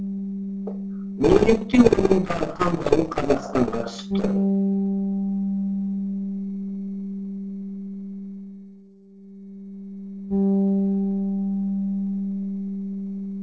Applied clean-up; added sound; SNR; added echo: neural separator model SepFormer DNS4.